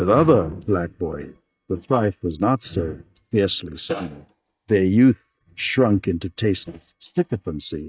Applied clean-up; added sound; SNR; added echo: neural mask model DeepFilterNet 3.